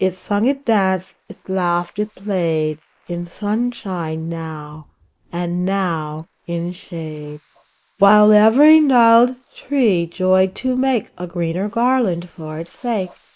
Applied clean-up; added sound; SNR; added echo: neural mask model Resemble Enhance denoiser.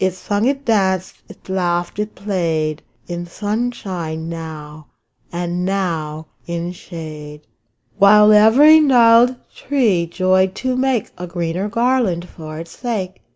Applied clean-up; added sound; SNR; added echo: none; none; none; none.